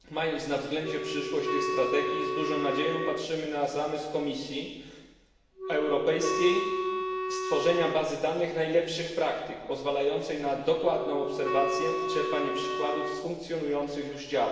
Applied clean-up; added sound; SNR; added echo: none; Wind instrument, woodwind instrument; 3 dB; reverberation time 1.2 s.